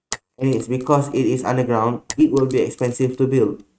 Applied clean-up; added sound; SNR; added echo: neural mask model RNNoise.